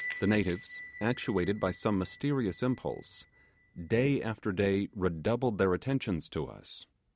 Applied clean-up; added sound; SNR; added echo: none; Door / Bell; 6 dB; none.